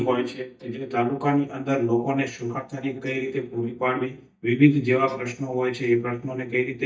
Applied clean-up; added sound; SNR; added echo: neural mask model DeepFilterNet 3.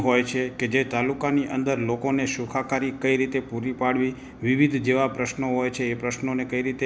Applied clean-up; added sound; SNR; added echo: none; none; none; none.